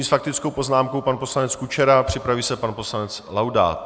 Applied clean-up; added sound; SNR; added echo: none; none; none; none.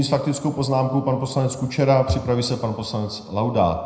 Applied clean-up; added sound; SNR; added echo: none; none; none; reverberation time 0.8 s.